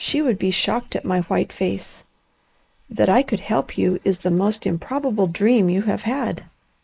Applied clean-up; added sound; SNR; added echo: neural mask model Resemble Enhance denoiser.